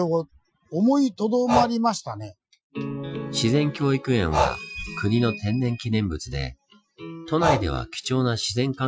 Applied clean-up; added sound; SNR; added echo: classical method Wiener filter.